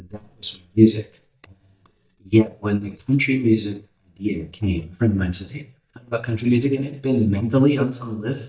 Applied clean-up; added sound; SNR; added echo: neural mask model DeepFilterNet 3.